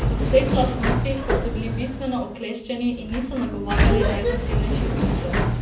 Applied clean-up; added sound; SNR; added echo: none; Sliding door; -4 dB; reverberation time 0.6 s.